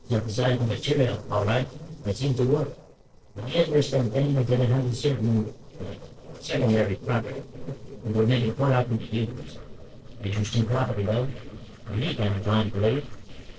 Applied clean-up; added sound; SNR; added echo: neural separator model SepFormer DNS4.